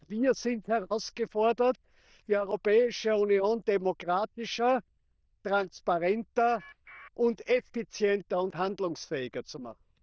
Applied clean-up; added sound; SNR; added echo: neural diffusion model UNIVERSE++.